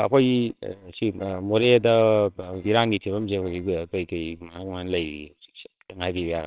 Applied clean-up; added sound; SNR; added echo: neural separator model SepFormer WHAMR!.